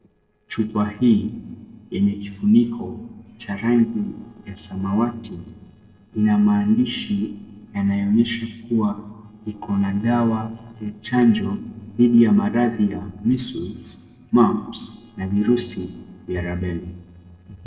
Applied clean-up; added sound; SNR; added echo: neural separator model SepFormer DNS4.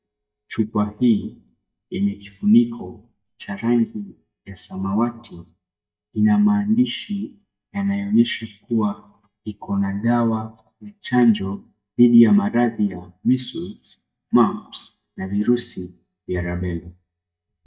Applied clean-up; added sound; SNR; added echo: neural mask model DeepFilterNet 3.